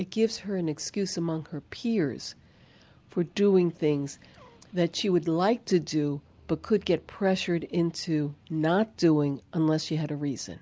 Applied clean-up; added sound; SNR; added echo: none; none; none; none.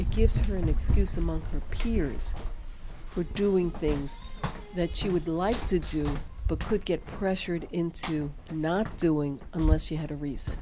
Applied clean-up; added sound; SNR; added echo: none; Run; 0 dB; none.